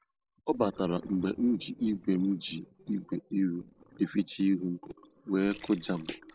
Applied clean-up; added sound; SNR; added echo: neural separator model SepFormer DNS4.